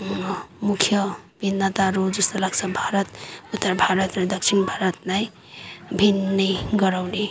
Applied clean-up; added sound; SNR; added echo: none; none; none; none.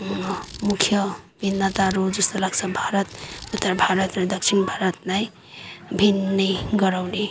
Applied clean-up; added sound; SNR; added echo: none; Scissors; 19 dB; none.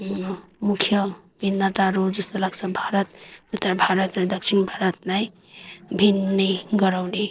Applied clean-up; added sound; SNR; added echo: neural separator model SepFormer DNS4.